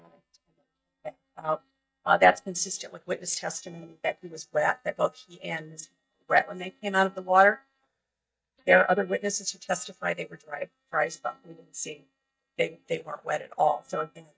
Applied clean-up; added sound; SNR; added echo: neural mask model DeepFilterNet 3.